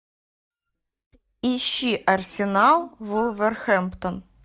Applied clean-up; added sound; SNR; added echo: neural mask model DeepFilterNet 3.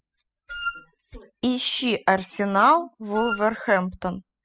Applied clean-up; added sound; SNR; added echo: classical method spectral subtraction.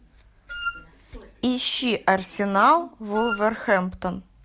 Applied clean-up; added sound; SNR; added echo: none; Wind instrument, woodwind instrument; 9 dB; none.